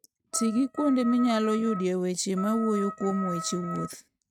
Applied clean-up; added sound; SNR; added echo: neural mask model RNNoise.